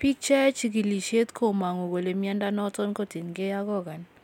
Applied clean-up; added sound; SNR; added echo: none; none; none; none.